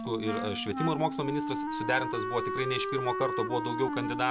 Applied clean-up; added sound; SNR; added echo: none; Wind instrument, woodwind instrument; 2 dB; none.